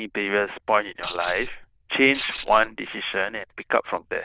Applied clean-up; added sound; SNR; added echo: neural diffusion model UNIVERSE++.